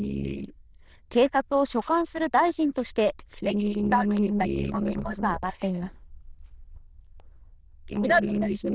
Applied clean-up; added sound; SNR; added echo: neural diffusion model UNIVERSE++.